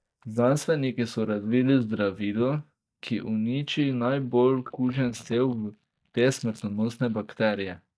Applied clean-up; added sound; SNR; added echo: neural mask model DeepFilterNet 3.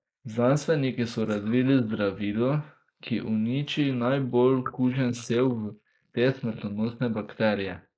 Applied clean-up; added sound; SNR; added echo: neural mask model Resemble Enhance denoiser.